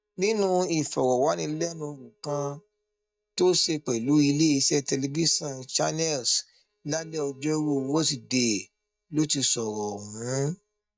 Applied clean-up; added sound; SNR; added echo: neural mask model DeepFilterNet 3.